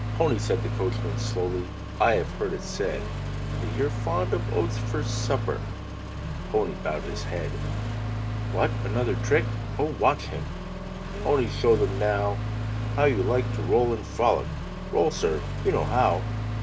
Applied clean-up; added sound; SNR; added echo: none; Accelerating, revving, vroom; 2 dB; none.